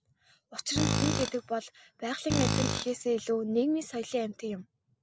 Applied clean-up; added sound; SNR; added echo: none; Tools; 0 dB; none.